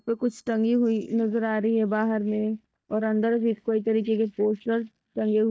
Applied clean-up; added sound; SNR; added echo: neural mask model DeepFilterNet 3.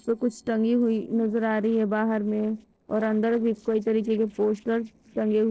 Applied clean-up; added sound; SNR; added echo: neural separator model SepFormer DNS4.